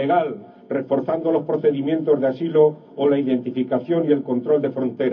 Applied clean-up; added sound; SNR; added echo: none; none; none; reverberation time 0.3 s.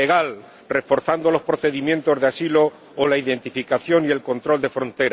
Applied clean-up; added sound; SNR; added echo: none; none; none; none.